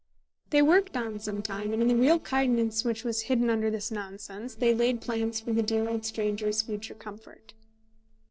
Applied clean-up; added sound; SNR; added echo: neural separator model SepFormer DNS4.